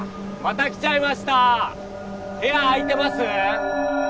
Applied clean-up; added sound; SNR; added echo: none; none; none; none.